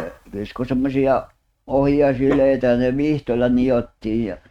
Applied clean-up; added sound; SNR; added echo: neural mask model RNNoise.